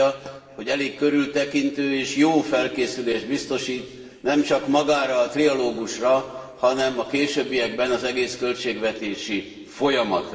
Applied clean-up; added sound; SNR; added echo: none; none; none; reverberation time 2.3 s.